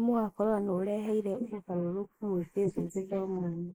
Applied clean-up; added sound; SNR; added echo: neural mask model Resemble Enhance denoiser.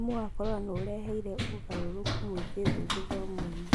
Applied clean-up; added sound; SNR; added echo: none; Run; -4 dB; none.